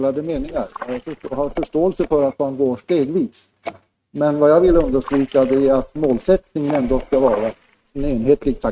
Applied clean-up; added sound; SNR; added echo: neural mask model RNNoise.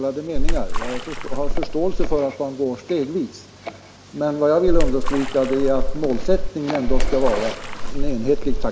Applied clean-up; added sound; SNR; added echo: none; Splash, splatter; -4 dB; none.